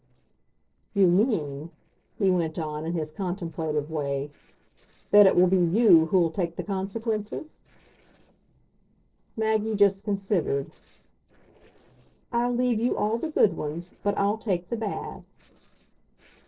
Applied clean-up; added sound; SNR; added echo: neural separator model SepFormer DNS4.